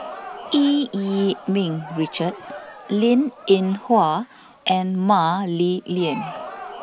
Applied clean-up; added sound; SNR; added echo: none; Crowd; 16 dB; none.